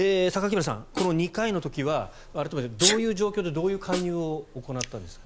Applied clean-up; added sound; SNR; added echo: none; Snare drum + Sneeze; 8 dB; none.